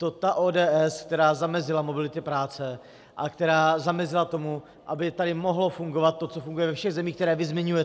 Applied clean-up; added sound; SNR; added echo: none; none; none; none.